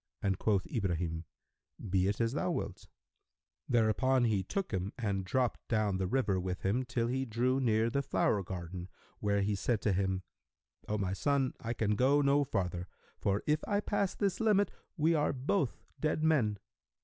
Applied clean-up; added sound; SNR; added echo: none; none; none; none.